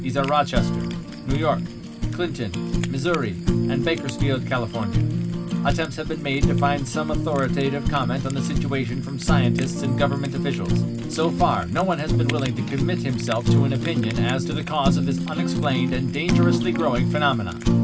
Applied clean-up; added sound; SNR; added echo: none; Fire; -2 dB; reverberation time 0.4 s.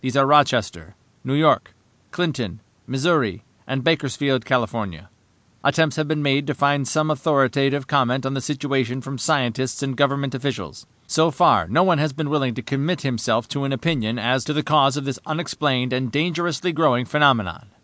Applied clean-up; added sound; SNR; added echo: none; none; none; none.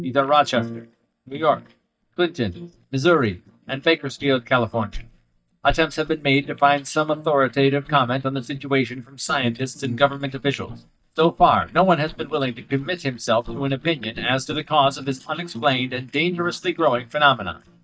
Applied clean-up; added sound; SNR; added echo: neural mask model DeepFilterNet 3.